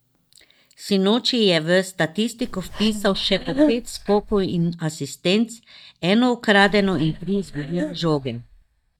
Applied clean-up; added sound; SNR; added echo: neural mask model DeepFilterNet 3.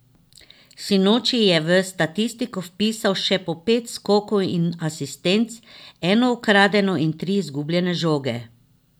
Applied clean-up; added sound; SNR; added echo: none; none; none; none.